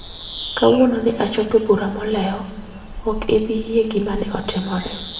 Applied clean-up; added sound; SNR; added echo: none; Bird vocalization, bird call, bird song; 11 dB; reverberation time 1.7 s.